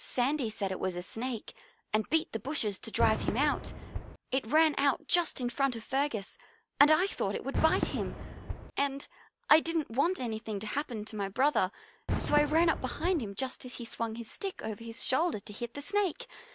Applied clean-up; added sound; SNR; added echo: none; Fireworks; 10 dB; none.